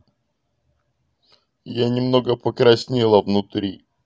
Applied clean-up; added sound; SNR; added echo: none; none; none; none.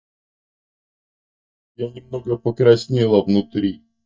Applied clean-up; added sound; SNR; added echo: neural mask model DeepFilterNet 3.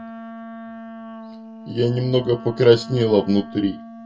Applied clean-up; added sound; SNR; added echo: none; Wind instrument, woodwind instrument; 15 dB; reverberation time 0.1 s.